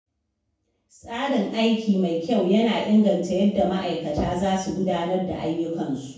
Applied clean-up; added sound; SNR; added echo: none; none; none; reverberation time 0.6 s.